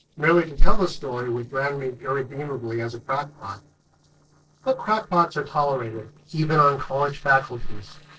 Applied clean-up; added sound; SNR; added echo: neural separator model SepFormer DNS4.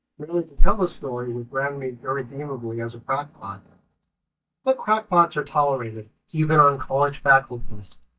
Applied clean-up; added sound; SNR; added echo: neural mask model DeepFilterNet 3.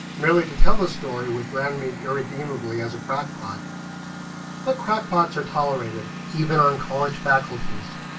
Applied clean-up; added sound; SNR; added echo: none; Engine; 12 dB; reverberation time 0.2 s.